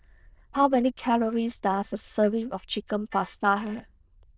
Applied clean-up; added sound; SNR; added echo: neural diffusion model UNIVERSE++.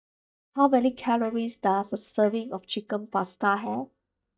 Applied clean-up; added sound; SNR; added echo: neural mask model DeepFilterNet 3.